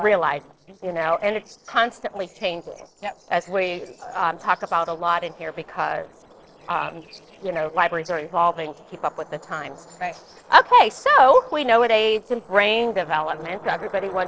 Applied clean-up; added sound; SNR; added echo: neural separator model SepFormer DNS4.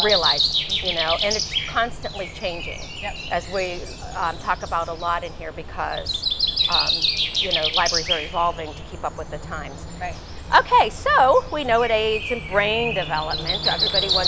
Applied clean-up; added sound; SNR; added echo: none; Breathing; 2 dB; none.